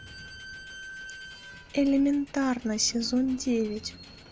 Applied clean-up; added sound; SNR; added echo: none; Squeak / Slam; 16 dB; none.